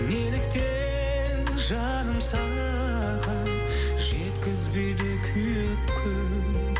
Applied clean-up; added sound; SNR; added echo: none; Organ; 18 dB; none.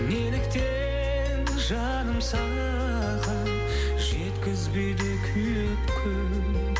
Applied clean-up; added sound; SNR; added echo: none; none; none; none.